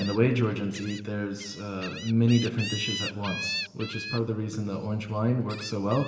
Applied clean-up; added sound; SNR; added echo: none; Gull, seagull; 11 dB; reverberation time 1.2 s.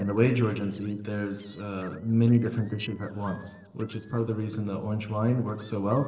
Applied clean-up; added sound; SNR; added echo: neural separator model SepFormer DNS4.